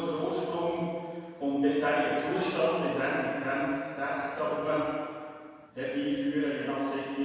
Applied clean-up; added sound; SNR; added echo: none; none; none; reverberation time 1.9 s.